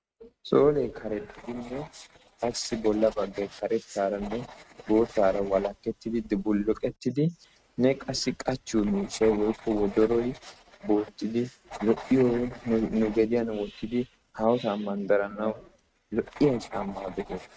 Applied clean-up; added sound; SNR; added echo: neural mask model RNNoise.